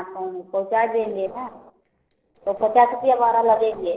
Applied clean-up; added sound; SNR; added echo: neural separator model SepFormer DNS4.